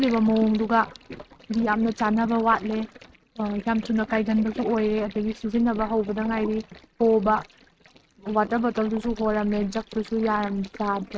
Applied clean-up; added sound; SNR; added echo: neural mask model RNNoise.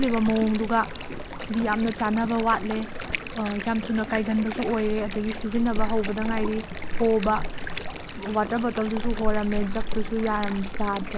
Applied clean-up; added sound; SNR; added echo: none; Stream; 3 dB; none.